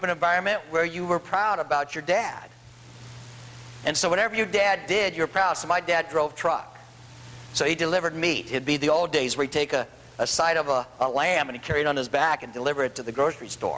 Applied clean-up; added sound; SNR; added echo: none; none; none; none.